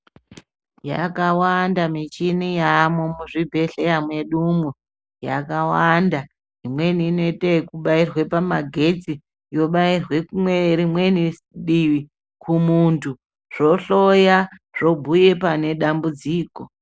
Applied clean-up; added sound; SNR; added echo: none; none; none; none.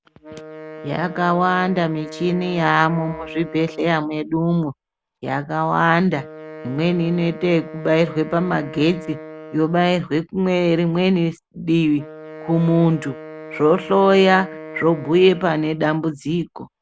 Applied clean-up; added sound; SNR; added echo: none; Wind instrument, woodwind instrument; 17 dB; none.